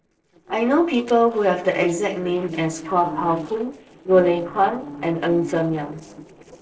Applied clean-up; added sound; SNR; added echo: neural separator model SepFormer DNS4.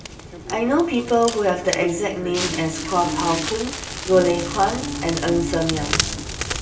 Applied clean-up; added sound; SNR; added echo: none; Crackle; 6 dB; reverberation time 0.2 s.